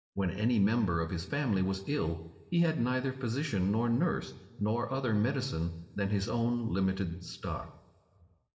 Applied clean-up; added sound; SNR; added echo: none; none; none; reverberation time 1.9 s.